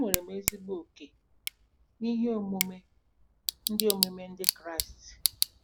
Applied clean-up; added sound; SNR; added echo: none; Tick / Bicycle; -1 dB; none.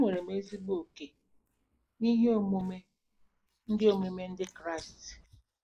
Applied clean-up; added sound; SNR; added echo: neural mask model Resemble Enhance denoiser.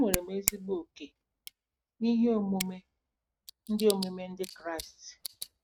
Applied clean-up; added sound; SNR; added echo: neural mask model RNNoise.